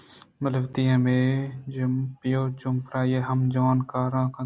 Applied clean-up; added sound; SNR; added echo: none; none; none; none.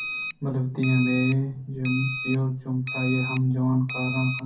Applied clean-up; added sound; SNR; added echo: none; Alarm; 9 dB; reverberation time 0.3 s.